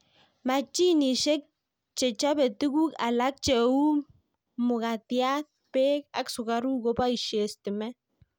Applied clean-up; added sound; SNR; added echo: none; none; none; none.